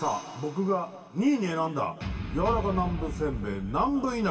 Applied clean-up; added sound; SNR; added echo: none; none; none; reverberation time 2.0 s.